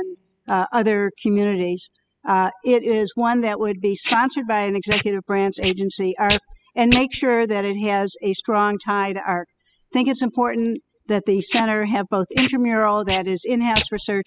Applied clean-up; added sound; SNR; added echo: classical method spectral subtraction.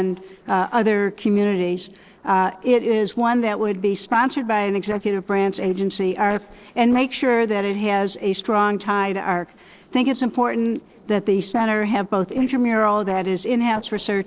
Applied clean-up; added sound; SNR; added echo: neural separator model SepFormer DNS4.